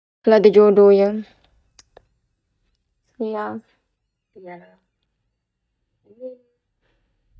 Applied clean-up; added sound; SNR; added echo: neural mask model DeepFilterNet 3.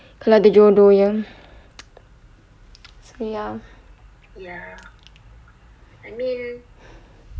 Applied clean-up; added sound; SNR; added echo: none; none; none; none.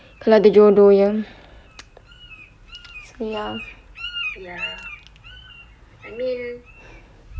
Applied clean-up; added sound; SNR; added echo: none; Bird; 18 dB; none.